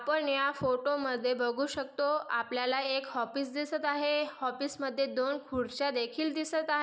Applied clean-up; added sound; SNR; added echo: none; none; none; none.